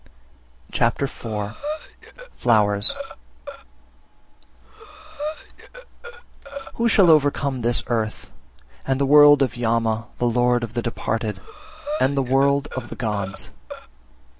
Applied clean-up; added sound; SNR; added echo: none; Breathing; 12 dB; none.